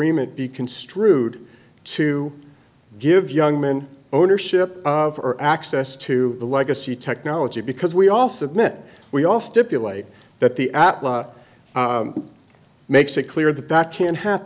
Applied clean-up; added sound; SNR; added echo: none; none; none; none.